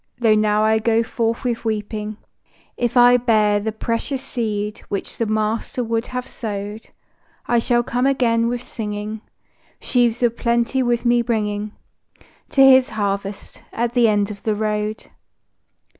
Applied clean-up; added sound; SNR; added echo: none; none; none; none.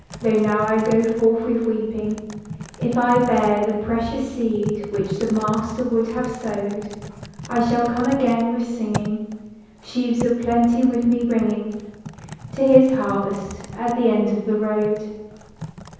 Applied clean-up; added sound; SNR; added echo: none; Typing; 14 dB; reverberation time 1.1 s.